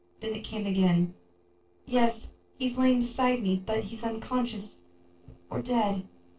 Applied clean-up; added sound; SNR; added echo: neural separator model SepFormer DNS4.